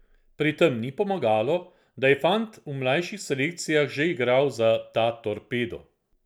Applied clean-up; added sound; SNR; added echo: none; none; none; none.